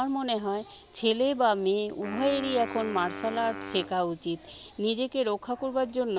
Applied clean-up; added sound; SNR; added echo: none; Wind instrument, woodwind instrument; 12 dB; none.